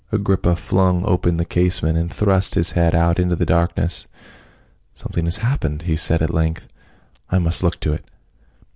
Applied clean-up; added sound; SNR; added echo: none; none; none; none.